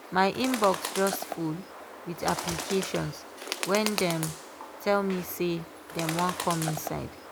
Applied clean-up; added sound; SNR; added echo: none; Bird; 7 dB; none.